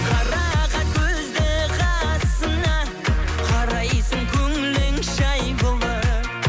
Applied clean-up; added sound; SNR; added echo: none; none; none; none.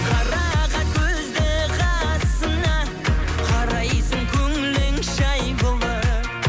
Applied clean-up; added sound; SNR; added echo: none; Car passing by; 18 dB; none.